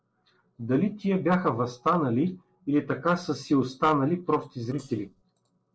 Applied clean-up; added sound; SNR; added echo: neural separator model SepFormer DNS4.